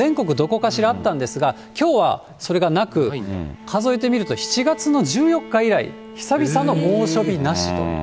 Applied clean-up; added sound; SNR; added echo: none; Bowed string instrument; 19 dB; none.